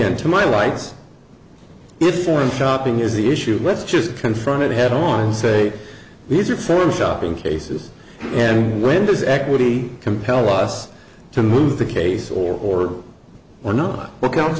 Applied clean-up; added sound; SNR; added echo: none; none; none; none.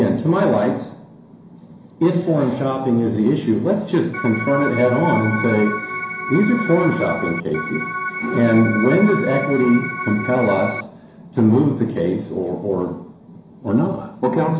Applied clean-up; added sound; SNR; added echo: none; Organ; 7 dB; reverberation time 0.5 s.